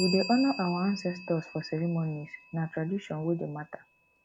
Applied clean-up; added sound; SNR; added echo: none; Bell; 13 dB; none.